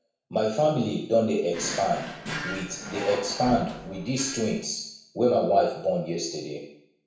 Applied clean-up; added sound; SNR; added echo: none; Drawer open or close; 9 dB; reverberation time 0.7 s.